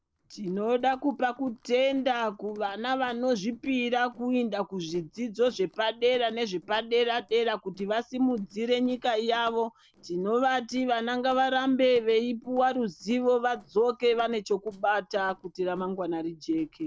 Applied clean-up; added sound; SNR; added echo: neural separator model SepFormer DNS4.